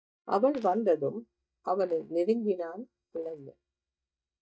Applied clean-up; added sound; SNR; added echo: neural mask model DeepFilterNet 3.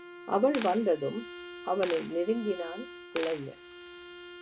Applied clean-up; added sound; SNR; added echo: none; Bowed string instrument + Coin (dropping); 12 dB; none.